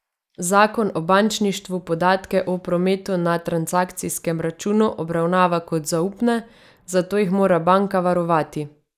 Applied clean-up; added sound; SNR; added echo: neural mask model Resemble Enhance denoiser.